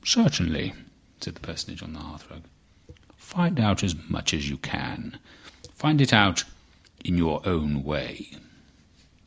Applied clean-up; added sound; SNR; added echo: none; none; none; none.